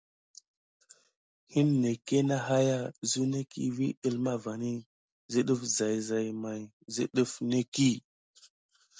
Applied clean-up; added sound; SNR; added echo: none; none; none; none.